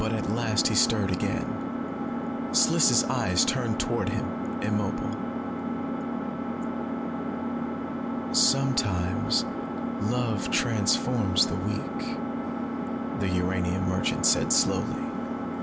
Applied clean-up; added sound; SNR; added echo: none; Engine; 0 dB; none.